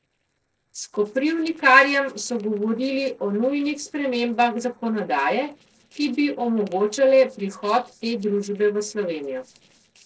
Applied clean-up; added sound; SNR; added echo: neural separator model SepFormer DNS4.